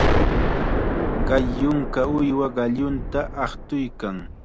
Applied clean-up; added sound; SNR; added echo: none; Explosion; -1 dB; none.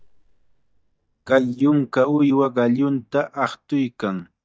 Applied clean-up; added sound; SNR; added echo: neural mask model DeepFilterNet 3.